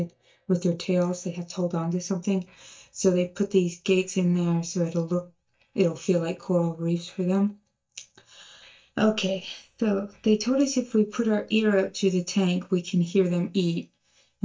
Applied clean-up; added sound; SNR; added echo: neural mask model DeepFilterNet 3.